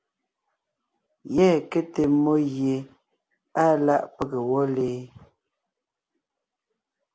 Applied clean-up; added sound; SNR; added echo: none; none; none; none.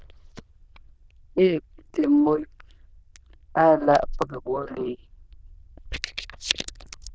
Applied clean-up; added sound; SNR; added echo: neural diffusion model UNIVERSE++.